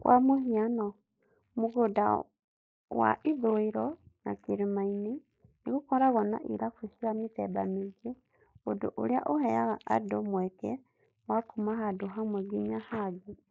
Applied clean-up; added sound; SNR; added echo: neural mask model Resemble Enhance denoiser.